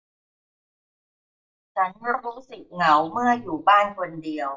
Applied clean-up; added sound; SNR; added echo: neural mask model DeepFilterNet 3.